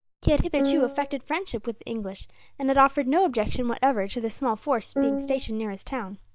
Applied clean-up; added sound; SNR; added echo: neural mask model DeepFilterNet 3.